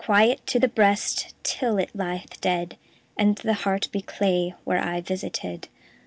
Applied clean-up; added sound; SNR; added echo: none; none; none; none.